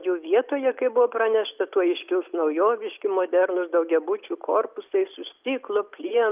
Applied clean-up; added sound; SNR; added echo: none; none; none; none.